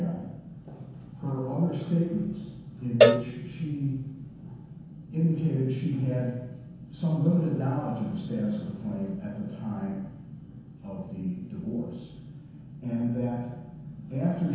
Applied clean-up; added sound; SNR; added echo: none; Cowbell; -5 dB; reverberation time 0.9 s.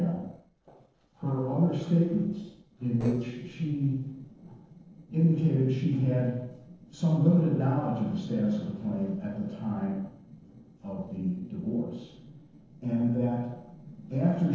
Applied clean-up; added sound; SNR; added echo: neural separator model SepFormer DNS4.